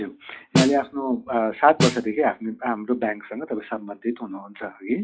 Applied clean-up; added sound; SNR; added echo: classical method log-MMSE.